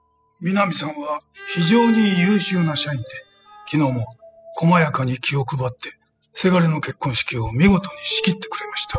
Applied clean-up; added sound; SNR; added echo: classical method spectral subtraction.